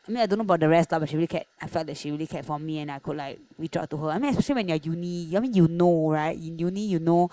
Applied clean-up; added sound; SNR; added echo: neural mask model Resemble Enhance denoiser.